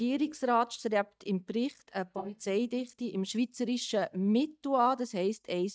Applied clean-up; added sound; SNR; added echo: neural mask model DeepFilterNet 3.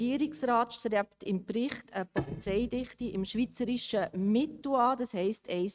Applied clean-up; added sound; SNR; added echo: neural mask model RNNoise.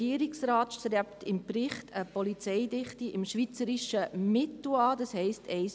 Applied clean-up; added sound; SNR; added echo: none; none; none; none.